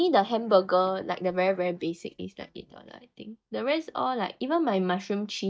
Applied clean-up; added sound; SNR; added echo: neural mask model DeepFilterNet 3.